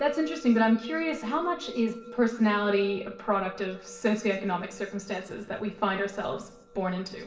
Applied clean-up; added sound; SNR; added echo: none; Musical instrument; 18 dB; reverberation time 0.6 s.